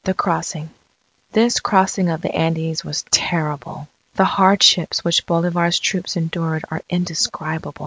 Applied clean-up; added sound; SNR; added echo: none; none; none; none.